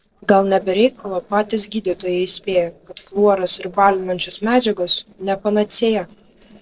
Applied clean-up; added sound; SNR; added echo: neural separator model SepFormer DNS4.